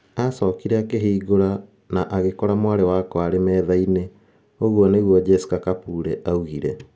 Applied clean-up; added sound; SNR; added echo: none; none; none; none.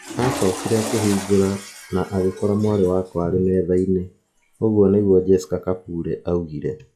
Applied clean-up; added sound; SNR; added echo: classical method log-MMSE.